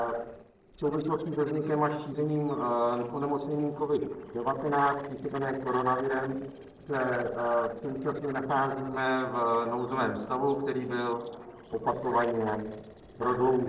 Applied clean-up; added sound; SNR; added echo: neural separator model SepFormer DNS4.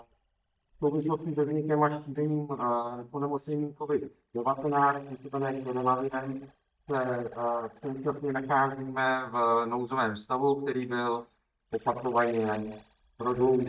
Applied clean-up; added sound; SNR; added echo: neural mask model DeepFilterNet 3.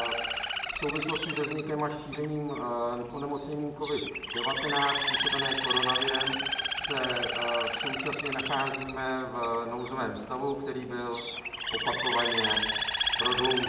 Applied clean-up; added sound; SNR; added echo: none; Bird; -1 dB; reverberation time 0.7 s.